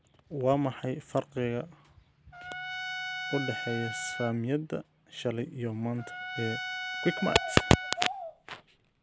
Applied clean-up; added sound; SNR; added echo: none; Bird vocalization, bird call, bird song + Trumpet; 7 dB; none.